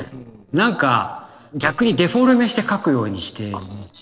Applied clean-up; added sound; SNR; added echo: neural separator model SepFormer DNS4.